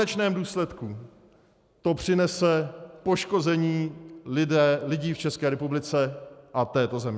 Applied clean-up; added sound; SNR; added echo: none; none; none; none.